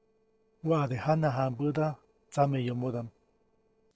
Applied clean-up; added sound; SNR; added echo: neural separator model SepFormer DNS4.